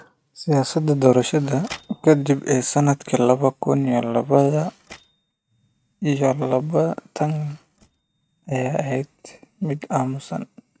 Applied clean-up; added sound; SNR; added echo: neural mask model RNNoise.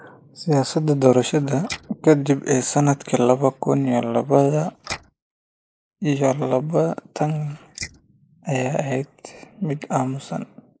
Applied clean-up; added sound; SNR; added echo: neural mask model Resemble Enhance denoiser.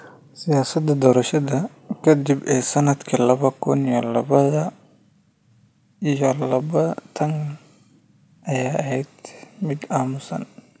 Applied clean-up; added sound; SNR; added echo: none; none; none; none.